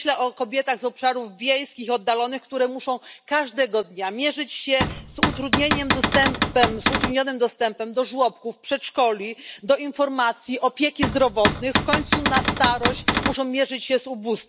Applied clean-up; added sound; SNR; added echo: none; Cupboard open or close / Door; -1 dB; none.